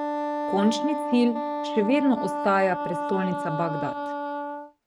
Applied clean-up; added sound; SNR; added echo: neural mask model RNNoise.